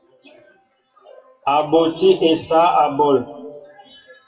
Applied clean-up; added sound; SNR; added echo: classical method WPE with log-MMSE.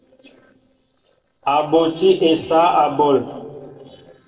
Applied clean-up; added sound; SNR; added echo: neural separator model SepFormer DNS4.